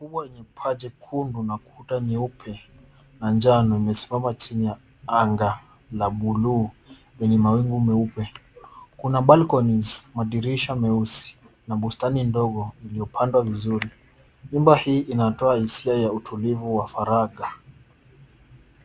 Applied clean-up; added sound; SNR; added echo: none; none; none; none.